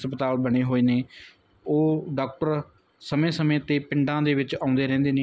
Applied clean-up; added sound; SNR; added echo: none; none; none; none.